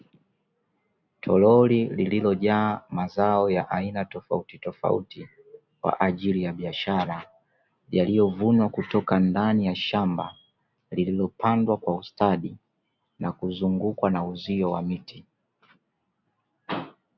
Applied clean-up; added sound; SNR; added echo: none; none; none; none.